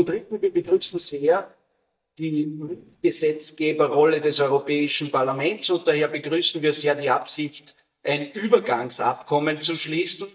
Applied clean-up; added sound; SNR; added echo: neural mask model DeepFilterNet 3.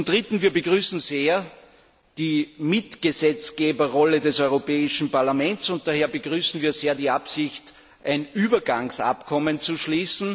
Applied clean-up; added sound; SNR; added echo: none; none; none; none.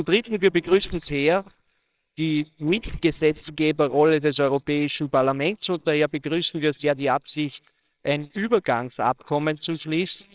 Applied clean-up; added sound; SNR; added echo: neural separator model SepFormer WHAMR!.